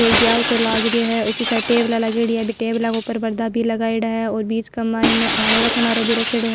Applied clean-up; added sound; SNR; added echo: none; Shatter; 5 dB; none.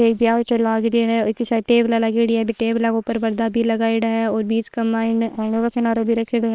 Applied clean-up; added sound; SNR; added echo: neural separator model SepFormer WHAM!.